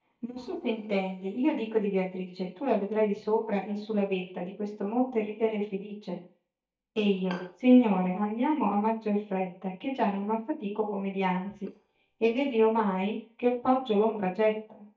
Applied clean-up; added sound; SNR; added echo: neural mask model DeepFilterNet 3.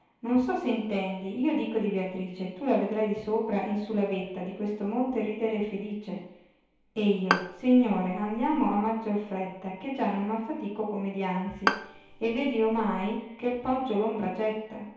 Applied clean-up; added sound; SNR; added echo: none; Bowed string instrument; 5 dB; reverberation time 2.2 s.